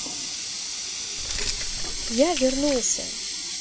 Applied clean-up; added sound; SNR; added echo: none; Water tap, faucet + Keys jangling; 1 dB; none.